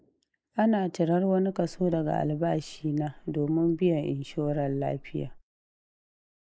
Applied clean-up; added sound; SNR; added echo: neural mask model Resemble Enhance denoiser.